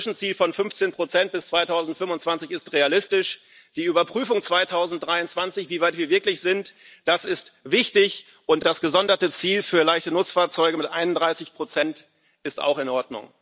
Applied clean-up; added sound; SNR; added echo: none; none; none; none.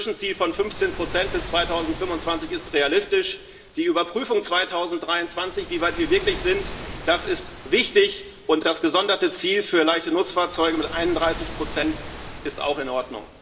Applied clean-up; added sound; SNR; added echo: none; Waves, surf; 13 dB; reverberation time 1.3 s.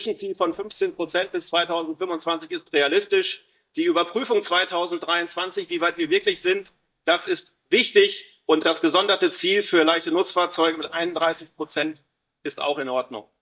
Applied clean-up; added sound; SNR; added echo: neural mask model DeepFilterNet 3.